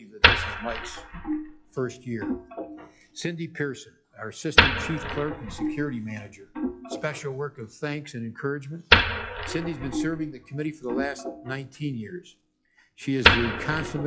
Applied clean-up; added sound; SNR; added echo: classical method log-MMSE.